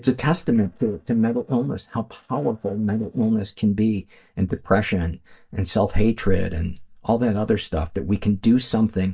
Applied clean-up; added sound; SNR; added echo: neural mask model DeepFilterNet 3.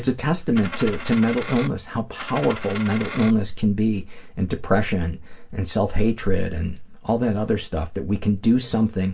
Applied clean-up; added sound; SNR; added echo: none; Coin (dropping); 11 dB; reverberation time 0.2 s.